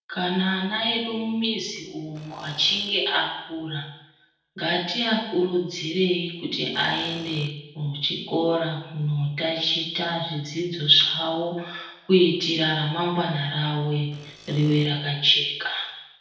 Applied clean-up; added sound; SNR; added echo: neural separator model SepFormer DNS4.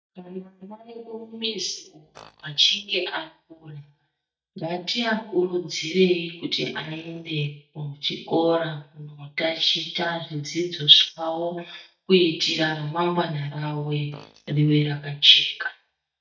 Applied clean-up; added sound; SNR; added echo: neural mask model DeepFilterNet 3.